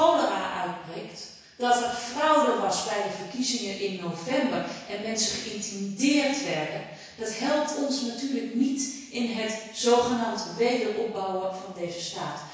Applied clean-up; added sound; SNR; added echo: none; none; none; reverberation time 1.1 s.